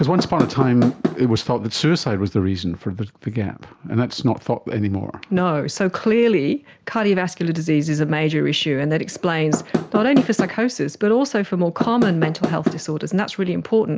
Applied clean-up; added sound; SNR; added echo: none; Knock / Wood; 3 dB; none.